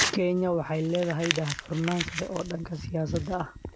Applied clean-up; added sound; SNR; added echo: none; Crumpling, crinkling / Tearing; 6 dB; none.